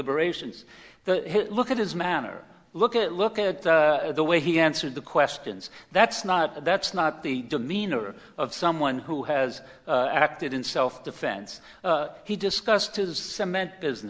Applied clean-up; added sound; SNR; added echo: none; none; none; none.